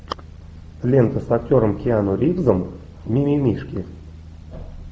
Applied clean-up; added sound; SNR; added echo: none; none; none; none.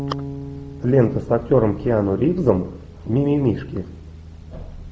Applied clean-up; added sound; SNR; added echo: none; Bass guitar; 16 dB; none.